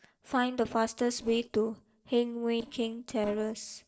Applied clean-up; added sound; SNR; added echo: neural separator model SepFormer DNS4.